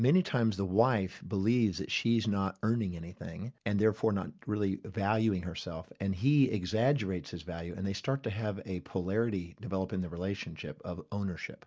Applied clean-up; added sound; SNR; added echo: none; none; none; none.